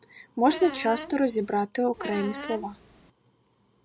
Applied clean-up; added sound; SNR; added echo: none; Squeak; 11 dB; none.